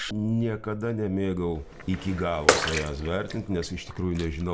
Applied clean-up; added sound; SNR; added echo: none; Bathtub (filling or washing) / Water / Splash, splatter; 2 dB; none.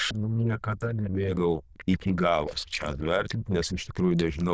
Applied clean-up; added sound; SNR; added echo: neural diffusion model UNIVERSE++.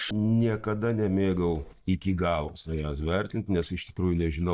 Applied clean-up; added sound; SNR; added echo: neural mask model DeepFilterNet 3.